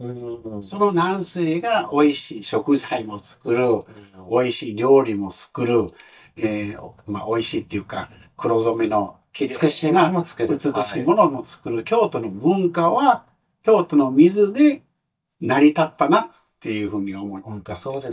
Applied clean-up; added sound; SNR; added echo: neural mask model DeepFilterNet 3.